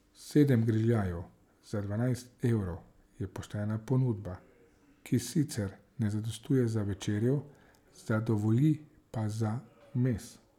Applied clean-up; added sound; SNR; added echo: none; none; none; none.